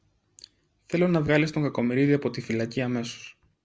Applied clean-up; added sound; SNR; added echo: none; none; none; none.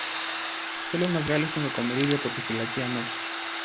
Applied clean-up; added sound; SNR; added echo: none; Domestic sounds, home sounds + Crack; -1 dB; none.